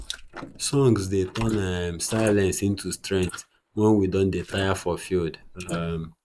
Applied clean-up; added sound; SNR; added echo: neural mask model Resemble Enhance denoiser.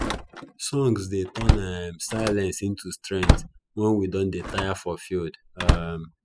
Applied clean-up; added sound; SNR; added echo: classical method spectral subtraction.